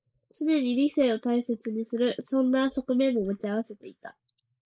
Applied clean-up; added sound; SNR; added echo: neural mask model Resemble Enhance denoiser.